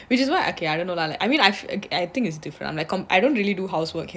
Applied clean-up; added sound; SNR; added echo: none; none; none; none.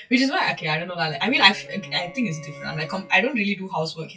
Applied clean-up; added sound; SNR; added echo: classical method WPE with log-MMSE.